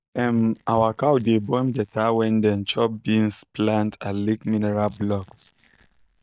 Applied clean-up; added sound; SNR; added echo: neural mask model DeepFilterNet 3.